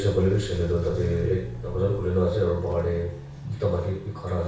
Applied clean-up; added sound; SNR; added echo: none; Walk, footsteps; 11 dB; reverberation time 0.6 s.